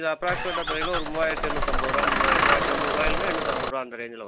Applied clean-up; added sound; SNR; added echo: none; Engine starting / Bus; -5 dB; none.